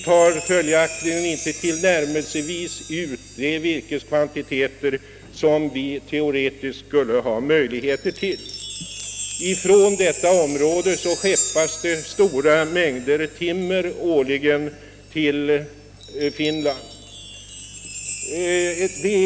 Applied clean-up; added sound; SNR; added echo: none; Chime; 11 dB; none.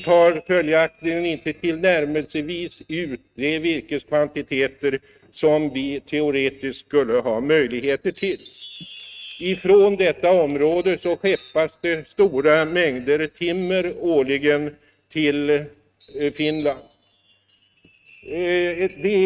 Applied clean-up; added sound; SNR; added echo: neural mask model RNNoise.